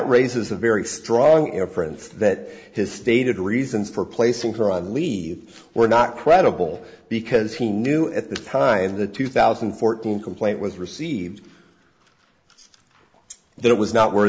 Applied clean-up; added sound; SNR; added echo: none; none; none; none.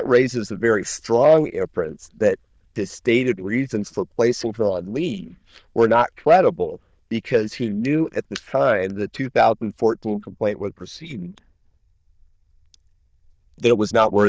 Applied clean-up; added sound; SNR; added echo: neural diffusion model UNIVERSE++.